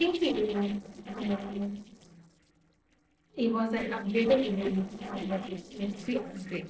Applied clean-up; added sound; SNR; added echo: neural separator model SepFormer DNS4.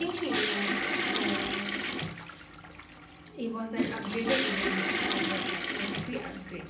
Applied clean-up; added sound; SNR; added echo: none; Toilet flush / Water; -4 dB; reverberation time 0.6 s.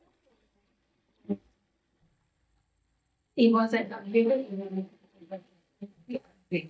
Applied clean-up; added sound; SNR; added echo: neural mask model DeepFilterNet 3.